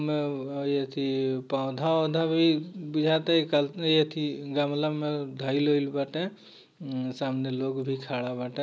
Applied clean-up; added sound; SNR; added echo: none; none; none; none.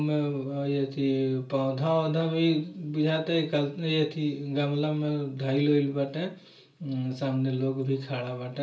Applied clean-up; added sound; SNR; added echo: none; none; none; reverberation time 0.3 s.